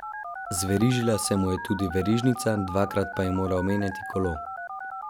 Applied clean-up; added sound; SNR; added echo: none; Telephone; 9 dB; none.